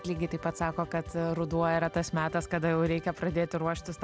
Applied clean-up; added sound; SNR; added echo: none; none; none; none.